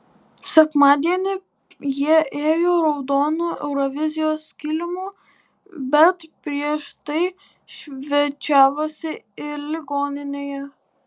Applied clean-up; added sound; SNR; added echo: none; none; none; none.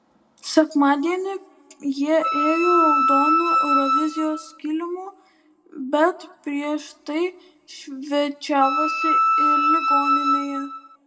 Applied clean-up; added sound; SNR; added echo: none; Wind instrument, woodwind instrument; -4 dB; reverberation time 1.1 s.